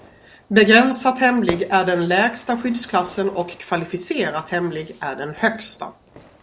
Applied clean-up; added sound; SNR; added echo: none; Fire / Fireworks; 19 dB; none.